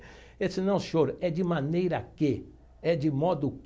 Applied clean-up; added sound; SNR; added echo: none; none; none; none.